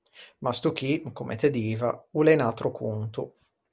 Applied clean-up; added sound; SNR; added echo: none; none; none; none.